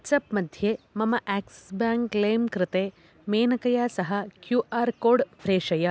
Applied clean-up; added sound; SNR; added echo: none; none; none; none.